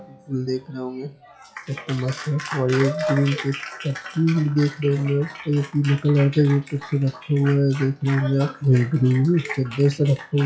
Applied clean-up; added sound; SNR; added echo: classical method log-MMSE.